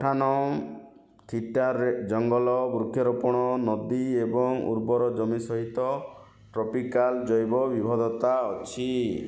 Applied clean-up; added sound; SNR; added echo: none; none; none; none.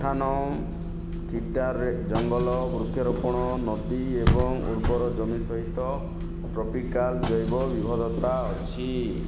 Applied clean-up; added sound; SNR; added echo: none; Bus / Engine; 1 dB; none.